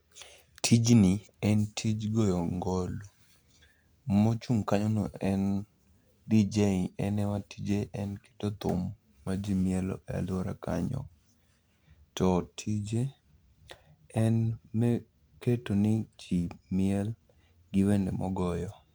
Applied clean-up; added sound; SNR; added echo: none; none; none; none.